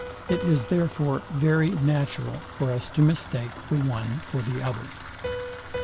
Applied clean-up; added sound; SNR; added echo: none; Bathtub (filling or washing) / Water tap, faucet + Piano; 11 dB; none.